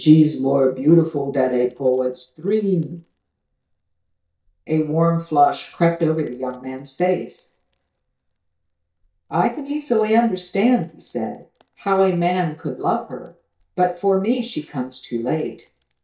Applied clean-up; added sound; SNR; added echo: neural mask model DeepFilterNet 3.